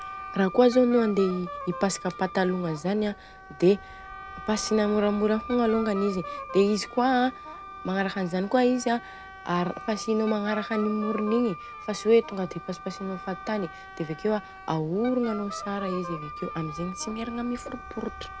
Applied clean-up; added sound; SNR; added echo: none; Wind instrument, woodwind instrument + Wind instrument, woodwind instrument; 13 dB; none.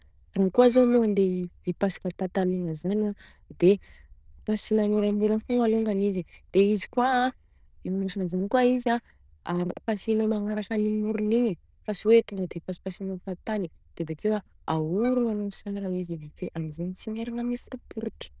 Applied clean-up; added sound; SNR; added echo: neural diffusion model UNIVERSE++.